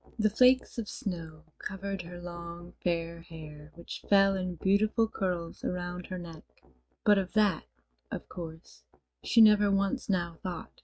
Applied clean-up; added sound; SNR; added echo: neural mask model RNNoise.